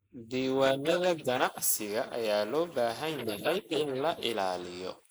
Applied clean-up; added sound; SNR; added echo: neural mask model Resemble Enhance denoiser.